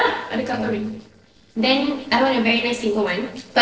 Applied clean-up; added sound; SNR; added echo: neural separator model SepFormer DNS4.